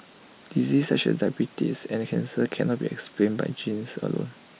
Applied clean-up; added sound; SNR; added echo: none; none; none; none.